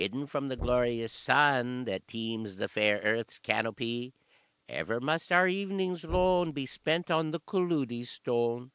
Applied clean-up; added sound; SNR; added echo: none; Knock; 16 dB; none.